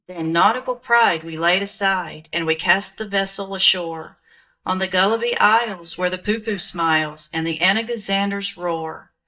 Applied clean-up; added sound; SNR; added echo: neural mask model DeepFilterNet 3.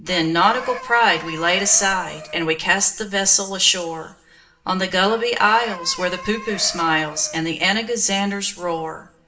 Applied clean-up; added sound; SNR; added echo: none; Chicken, rooster; 15 dB; reverberation time 0.7 s.